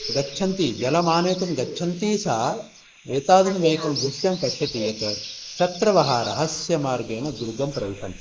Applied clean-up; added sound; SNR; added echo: neural mask model Resemble Enhance denoiser.